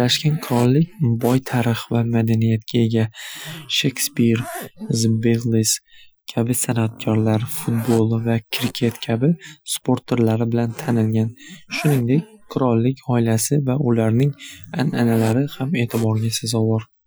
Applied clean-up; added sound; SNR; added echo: classical method Wiener filter.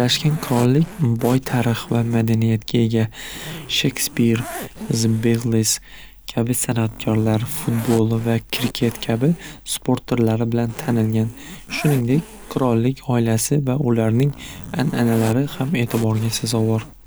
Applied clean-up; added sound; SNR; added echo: none; Zipper (clothing); 16 dB; none.